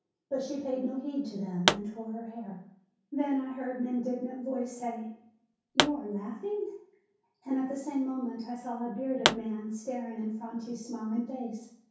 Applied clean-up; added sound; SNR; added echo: none; Explosion; -3 dB; reverberation time 0.6 s.